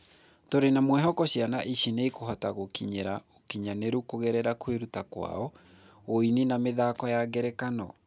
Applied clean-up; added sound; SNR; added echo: none; none; none; none.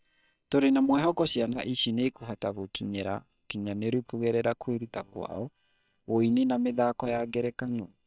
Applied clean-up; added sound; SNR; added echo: neural separator model SepFormer WHAM!.